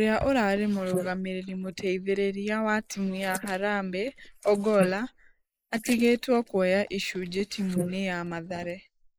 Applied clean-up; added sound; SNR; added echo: neural mask model Resemble Enhance denoiser.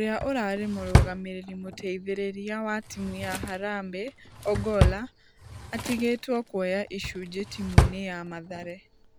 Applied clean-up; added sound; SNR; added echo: none; Drawer open or close; -2 dB; none.